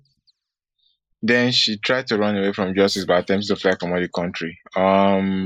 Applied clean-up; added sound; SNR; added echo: neural mask model Resemble Enhance denoiser.